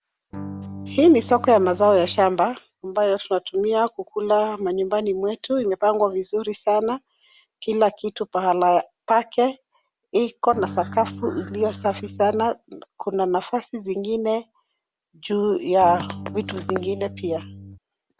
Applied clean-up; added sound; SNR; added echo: none; Electric guitar / Strum; 13 dB; none.